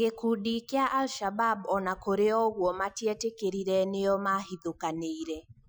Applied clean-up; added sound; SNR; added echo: classical method Wiener filter.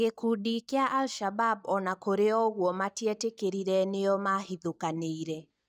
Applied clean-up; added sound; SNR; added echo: neural mask model DeepFilterNet 3.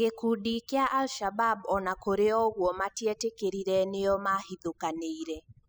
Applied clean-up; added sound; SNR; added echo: classical method spectral subtraction.